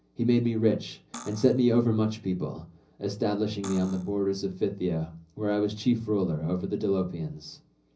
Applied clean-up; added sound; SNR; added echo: none; Cutlery, silverware; 17 dB; reverberation time 0.5 s.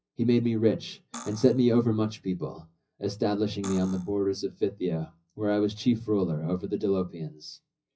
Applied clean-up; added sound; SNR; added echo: classical method WPE with log-MMSE.